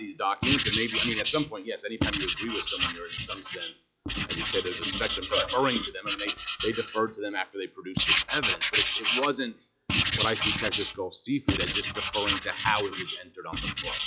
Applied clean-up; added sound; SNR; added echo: classical method log-MMSE.